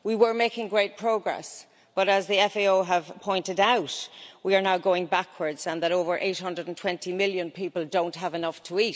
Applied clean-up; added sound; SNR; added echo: none; none; none; none.